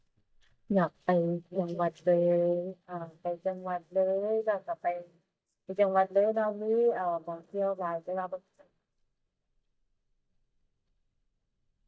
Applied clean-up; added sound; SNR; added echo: neural mask model DeepFilterNet 3.